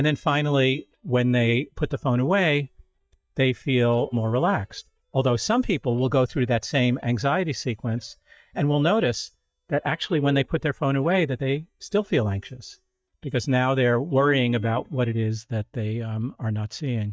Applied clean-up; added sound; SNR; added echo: neural mask model DeepFilterNet 3.